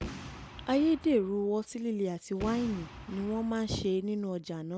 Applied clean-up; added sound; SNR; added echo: none; Boom; 15 dB; none.